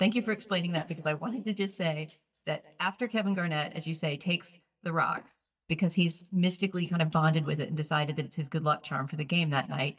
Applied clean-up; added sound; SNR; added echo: neural mask model DeepFilterNet 3.